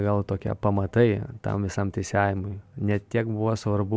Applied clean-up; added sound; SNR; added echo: none; none; none; none.